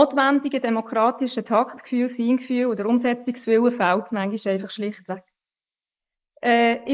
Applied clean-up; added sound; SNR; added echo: neural mask model Resemble Enhance denoiser.